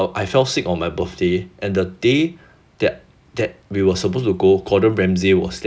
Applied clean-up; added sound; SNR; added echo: none; none; none; none.